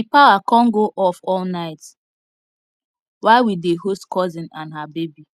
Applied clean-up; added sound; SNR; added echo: none; none; none; none.